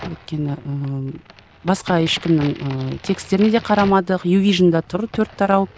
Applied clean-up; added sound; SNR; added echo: none; Crack; 18 dB; none.